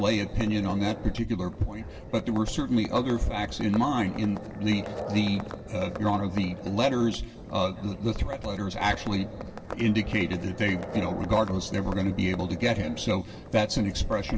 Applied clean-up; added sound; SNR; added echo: none; Livestock, farm animals, working animals; 12 dB; reverberation time 2.2 s.